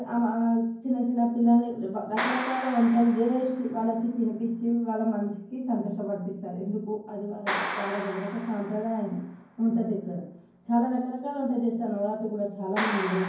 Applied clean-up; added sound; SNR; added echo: none; Clapping; 11 dB; reverberation time 0.9 s.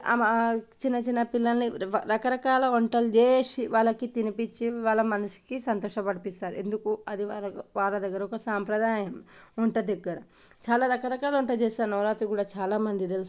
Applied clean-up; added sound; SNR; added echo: none; none; none; none.